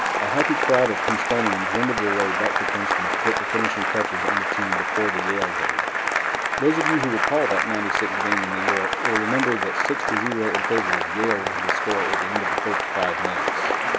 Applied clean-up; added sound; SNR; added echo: none; Applause / Cheering; -4 dB; none.